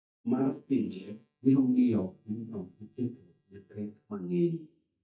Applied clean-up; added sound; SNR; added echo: neural mask model DeepFilterNet 3.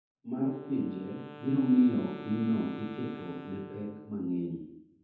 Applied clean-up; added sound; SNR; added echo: none; Wind instrument, woodwind instrument; 16 dB; reverberation time 0.9 s.